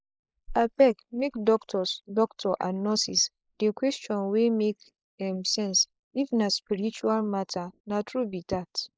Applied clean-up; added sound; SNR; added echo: neural mask model Resemble Enhance denoiser.